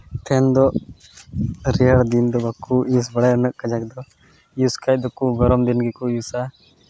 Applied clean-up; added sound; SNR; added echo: none; none; none; none.